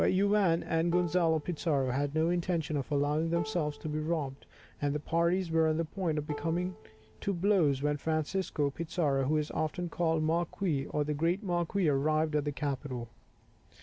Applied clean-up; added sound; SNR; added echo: none; Plucked string instrument; 17 dB; none.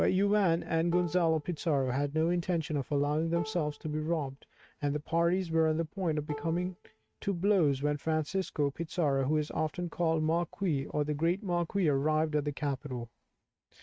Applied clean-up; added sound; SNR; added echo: neural mask model RNNoise.